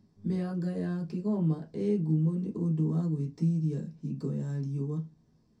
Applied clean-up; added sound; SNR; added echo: none; none; none; reverberation time 0.3 s.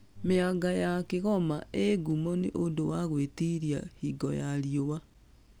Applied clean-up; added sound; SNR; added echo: none; none; none; none.